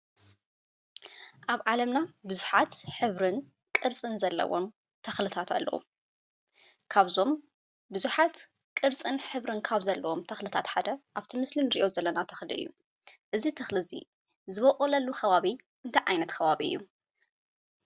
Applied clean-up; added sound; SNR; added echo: none; none; none; none.